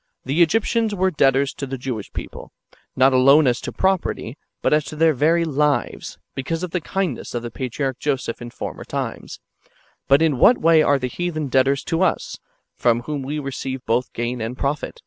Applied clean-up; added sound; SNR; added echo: none; none; none; none.